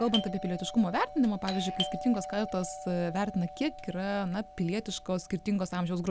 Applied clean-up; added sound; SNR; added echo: none; Doorbell; 10 dB; none.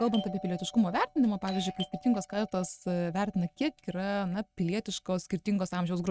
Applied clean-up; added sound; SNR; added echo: neural mask model RNNoise.